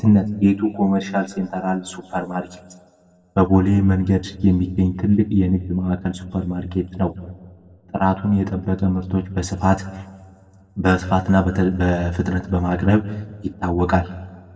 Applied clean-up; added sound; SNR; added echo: none; none; none; reverberation time 1.1 s.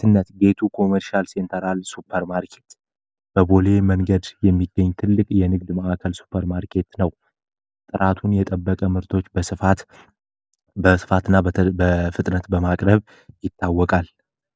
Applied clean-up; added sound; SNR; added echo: none; none; none; none.